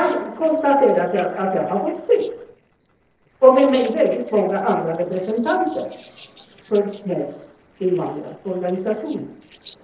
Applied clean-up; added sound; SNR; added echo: neural separator model SepFormer DNS4.